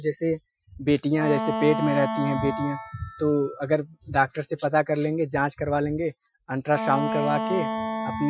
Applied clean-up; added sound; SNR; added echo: classical method Wiener filter.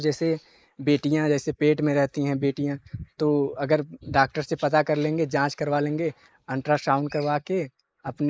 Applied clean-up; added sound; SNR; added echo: neural mask model Resemble Enhance denoiser.